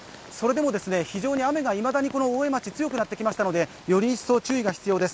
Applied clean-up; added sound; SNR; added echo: none; none; none; none.